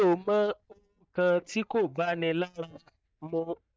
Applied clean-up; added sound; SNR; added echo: neural mask model DeepFilterNet 3.